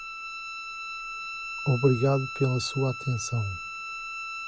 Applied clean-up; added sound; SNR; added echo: none; Bowed string instrument; 8 dB; none.